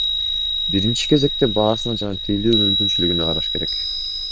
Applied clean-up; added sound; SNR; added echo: neural diffusion model UNIVERSE++.